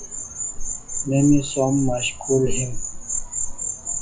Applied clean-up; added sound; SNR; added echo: classical method log-MMSE.